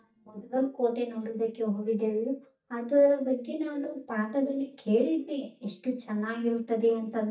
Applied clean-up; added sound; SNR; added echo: neural mask model DeepFilterNet 3.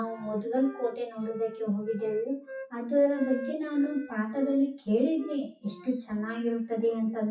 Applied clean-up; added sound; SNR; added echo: classical method WPE with log-MMSE.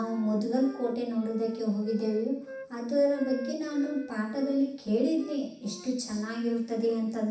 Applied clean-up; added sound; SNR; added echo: none; Wind instrument, woodwind instrument; 17 dB; reverberation time 0.7 s.